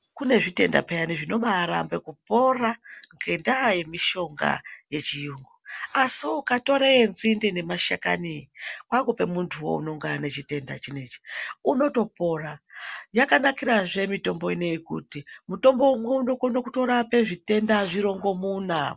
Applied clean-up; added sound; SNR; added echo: none; none; none; none.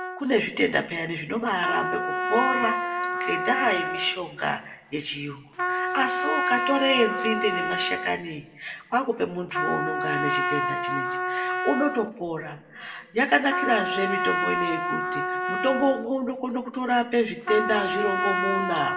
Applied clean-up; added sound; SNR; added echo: none; Trumpet; 2 dB; reverberation time 1.2 s.